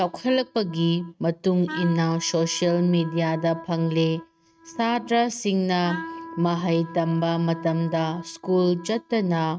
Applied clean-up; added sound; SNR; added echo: neural mask model RNNoise.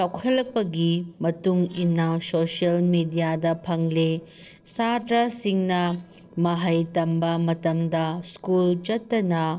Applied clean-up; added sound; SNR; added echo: neural separator model SepFormer DNS4.